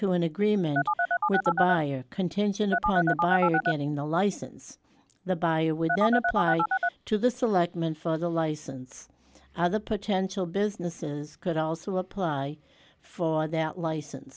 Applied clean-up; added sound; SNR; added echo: none; Telephone; -1 dB; none.